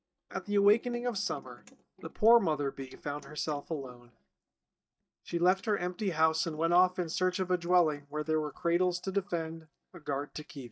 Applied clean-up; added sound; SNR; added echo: neural mask model DeepFilterNet 3.